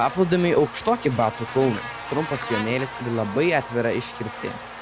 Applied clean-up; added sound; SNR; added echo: none; Buzz; 11 dB; none.